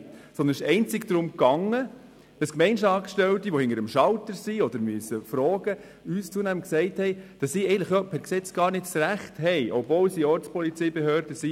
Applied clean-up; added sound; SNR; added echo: none; none; none; none.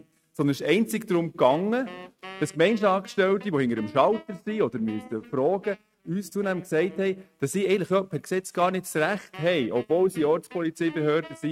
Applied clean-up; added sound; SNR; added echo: neural mask model RNNoise.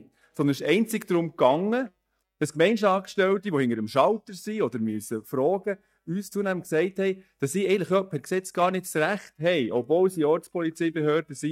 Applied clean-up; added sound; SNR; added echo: neural mask model DeepFilterNet 3.